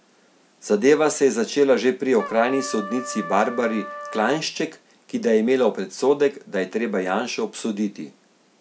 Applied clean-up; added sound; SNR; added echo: none; Trumpet; 13 dB; none.